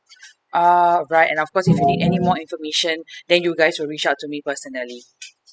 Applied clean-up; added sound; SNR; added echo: classical method spectral subtraction.